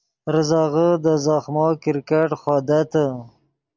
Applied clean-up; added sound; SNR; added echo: none; none; none; none.